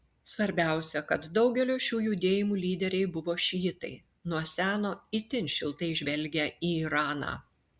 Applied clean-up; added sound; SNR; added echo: none; none; none; none.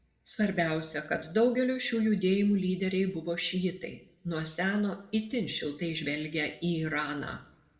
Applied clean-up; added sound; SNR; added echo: none; none; none; reverberation time 0.5 s.